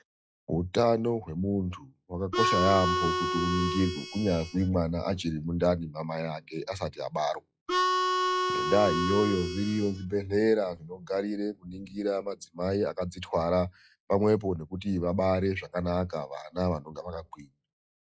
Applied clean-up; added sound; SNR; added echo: classical method log-MMSE.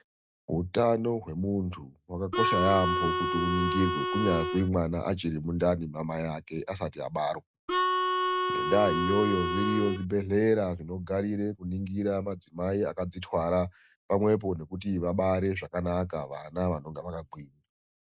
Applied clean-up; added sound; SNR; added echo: none; Harmonica; -1 dB; none.